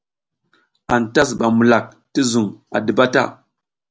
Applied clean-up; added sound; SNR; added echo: none; none; none; none.